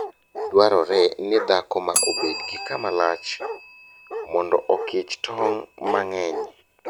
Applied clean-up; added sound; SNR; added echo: none; Bell + Bark; 7 dB; none.